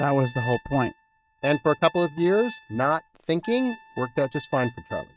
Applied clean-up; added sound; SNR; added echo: neural mask model RNNoise.